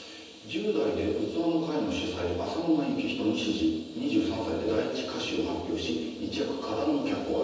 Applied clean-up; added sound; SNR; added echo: none; none; none; reverberation time 1.1 s.